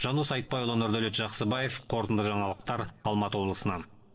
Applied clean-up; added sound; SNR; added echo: neural separator model SepFormer DNS4.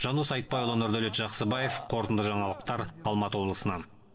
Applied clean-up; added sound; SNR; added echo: none; Burping, eructation; 9 dB; reverberation time 0.8 s.